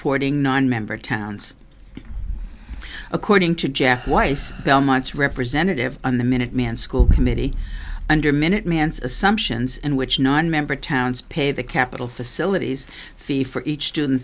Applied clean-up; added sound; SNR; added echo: none; none; none; none.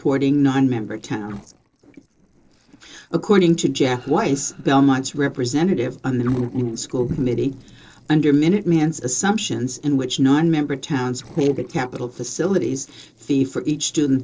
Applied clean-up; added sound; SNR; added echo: neural separator model SepFormer DNS4.